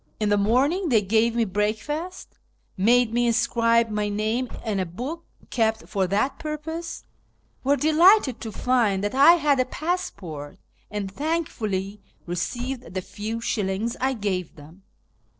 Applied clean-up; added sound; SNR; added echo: neural separator model SepFormer DNS4.